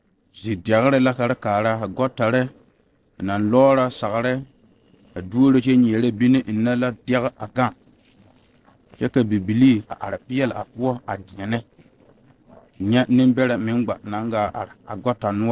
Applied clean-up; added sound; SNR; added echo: neural separator model SepFormer DNS4.